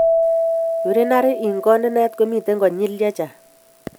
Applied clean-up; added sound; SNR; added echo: none; Keyboard (musical); 3 dB; none.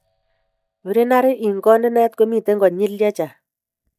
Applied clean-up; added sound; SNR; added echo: neural mask model DeepFilterNet 3.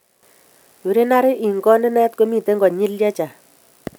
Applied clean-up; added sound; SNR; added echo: none; none; none; none.